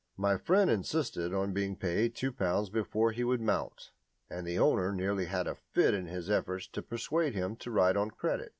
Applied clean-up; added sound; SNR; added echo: none; none; none; none.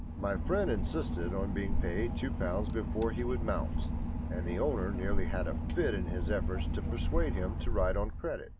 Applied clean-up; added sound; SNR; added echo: none; Engine / Boat, Water vehicle; -3 dB; none.